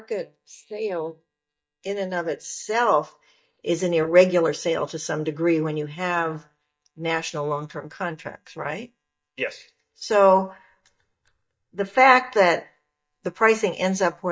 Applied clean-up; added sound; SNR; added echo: neural mask model DeepFilterNet 3.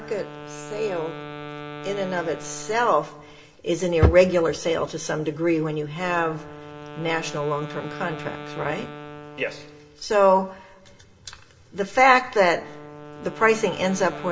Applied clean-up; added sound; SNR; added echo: none; Wind instrument, woodwind instrument; 16 dB; reverberation time 0.4 s.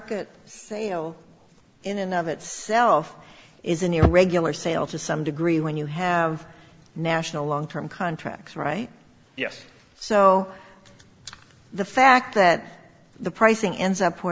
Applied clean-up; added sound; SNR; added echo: none; none; none; none.